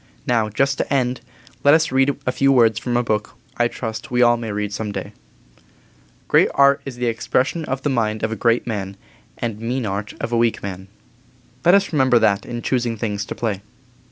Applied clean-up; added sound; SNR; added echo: none; none; none; none.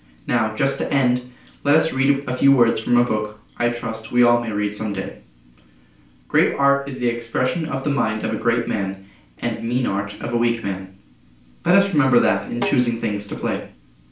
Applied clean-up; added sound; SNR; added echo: none; Snare drum; 12 dB; reverberation time 0.4 s.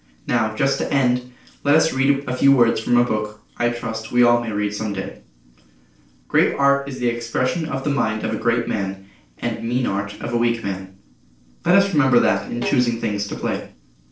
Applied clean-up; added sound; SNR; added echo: neural separator model SepFormer DNS4.